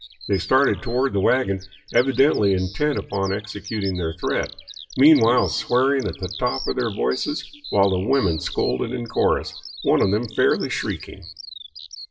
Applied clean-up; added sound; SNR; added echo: classical method WPE with log-MMSE.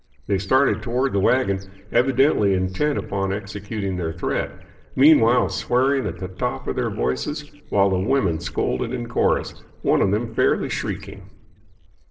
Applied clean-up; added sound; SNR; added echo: neural separator model SepFormer DNS4.